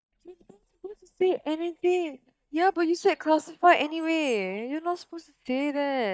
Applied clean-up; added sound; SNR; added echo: neural mask model DeepFilterNet 3.